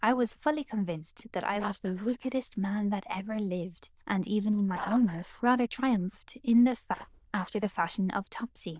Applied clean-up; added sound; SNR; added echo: neural diffusion model UNIVERSE++.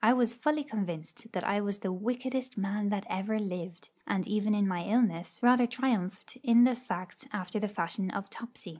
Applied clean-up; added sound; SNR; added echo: none; none; none; none.